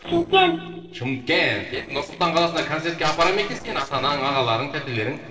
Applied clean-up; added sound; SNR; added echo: neural separator model SepFormer DNS4.